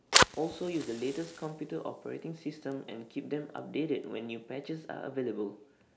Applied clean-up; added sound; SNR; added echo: none; Fire; -1 dB; none.